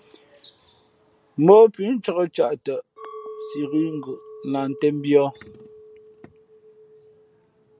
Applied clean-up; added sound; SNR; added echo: none; Chink, clink; 20 dB; none.